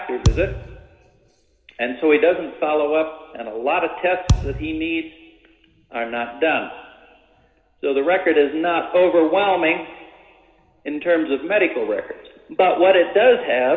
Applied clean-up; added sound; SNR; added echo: none; Thump, thud; 3 dB; reverberation time 1.7 s.